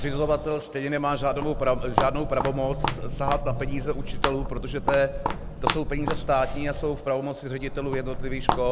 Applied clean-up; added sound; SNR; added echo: none; Walk, footsteps; 2 dB; none.